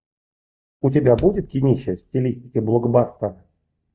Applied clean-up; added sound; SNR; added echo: neural mask model DeepFilterNet 3.